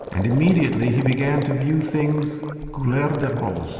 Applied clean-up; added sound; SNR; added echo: none; Gurgling; 13 dB; reverberation time 2.9 s.